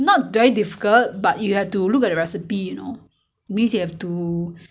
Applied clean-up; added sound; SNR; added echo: none; none; none; none.